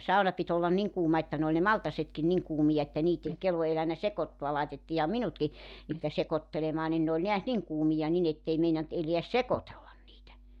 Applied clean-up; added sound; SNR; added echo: neural mask model DeepFilterNet 3.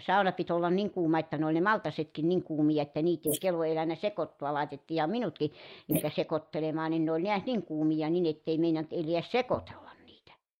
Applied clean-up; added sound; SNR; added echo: neural mask model Resemble Enhance denoiser.